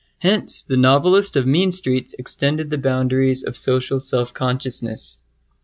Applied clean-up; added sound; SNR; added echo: none; none; none; none.